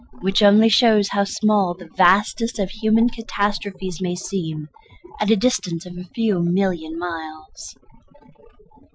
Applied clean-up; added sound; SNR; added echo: classical method Wiener filter.